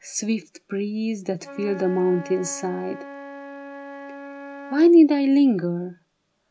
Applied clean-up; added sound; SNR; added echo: none; Wind instrument, woodwind instrument; 17 dB; none.